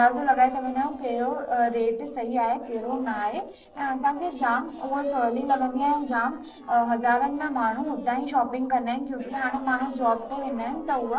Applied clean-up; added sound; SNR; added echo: neural separator model SepFormer DNS4.